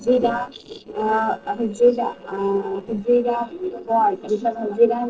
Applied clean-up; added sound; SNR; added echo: neural separator model SepFormer DNS4.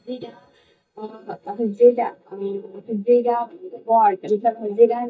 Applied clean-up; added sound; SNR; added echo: neural mask model DeepFilterNet 3.